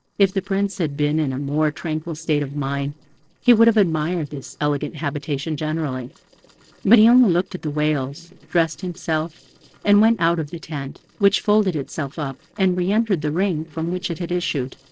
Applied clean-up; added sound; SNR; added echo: neural separator model SepFormer DNS4.